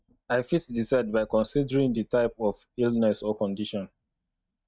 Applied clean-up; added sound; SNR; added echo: neural mask model RNNoise.